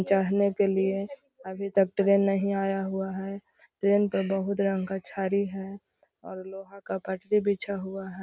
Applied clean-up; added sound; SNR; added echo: none; none; none; none.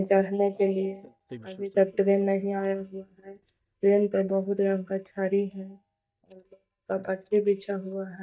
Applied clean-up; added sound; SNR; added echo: neural mask model DeepFilterNet 3.